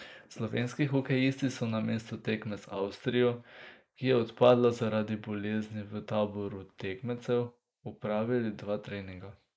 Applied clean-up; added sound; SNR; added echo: neural mask model Resemble Enhance denoiser.